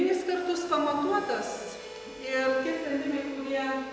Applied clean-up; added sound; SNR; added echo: none; Harmonica; 16 dB; none.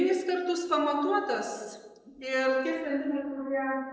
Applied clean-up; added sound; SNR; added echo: neural mask model Resemble Enhance denoiser.